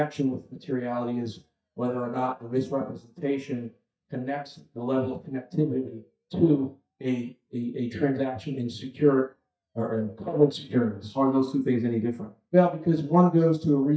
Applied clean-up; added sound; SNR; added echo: neural mask model DeepFilterNet 3.